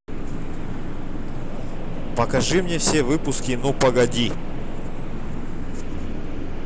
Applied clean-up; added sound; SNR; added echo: none; none; none; none.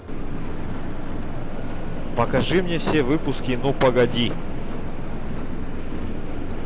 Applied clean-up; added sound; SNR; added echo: none; Crowd; 17 dB; none.